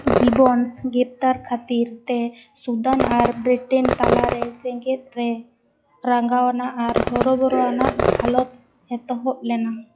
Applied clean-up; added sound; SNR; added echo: classical method log-MMSE.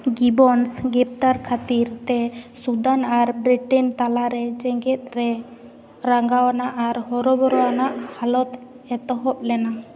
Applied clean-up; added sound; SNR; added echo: none; none; none; none.